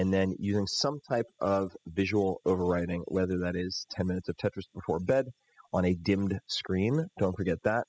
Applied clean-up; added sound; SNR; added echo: classical method spectral subtraction.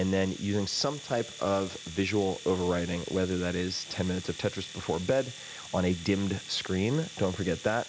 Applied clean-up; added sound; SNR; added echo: none; Domestic sounds, home sounds; 15 dB; none.